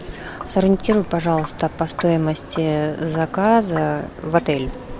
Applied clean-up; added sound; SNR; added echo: none; Sink (filling or washing); 16 dB; none.